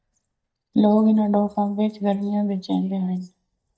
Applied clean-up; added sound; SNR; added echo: neural mask model DeepFilterNet 3.